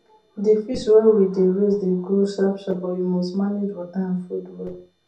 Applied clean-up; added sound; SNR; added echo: none; none; none; reverberation time 0.4 s.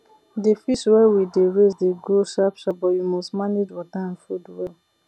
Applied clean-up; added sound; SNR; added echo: none; none; none; none.